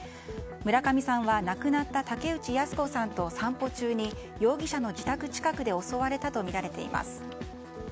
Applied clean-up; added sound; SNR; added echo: none; none; none; none.